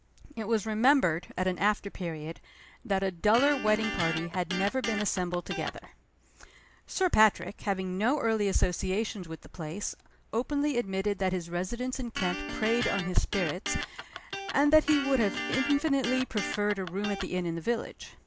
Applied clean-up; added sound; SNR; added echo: none; Electric guitar; 7 dB; none.